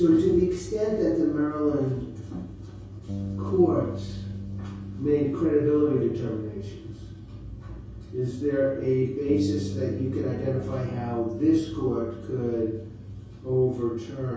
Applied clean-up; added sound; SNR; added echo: none; Bass guitar; 11 dB; reverberation time 0.6 s.